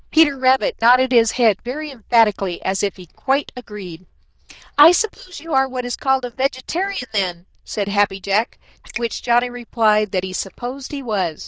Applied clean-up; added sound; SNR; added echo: neural diffusion model UNIVERSE++.